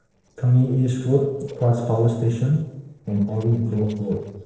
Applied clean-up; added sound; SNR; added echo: neural separator model SepFormer DNS4.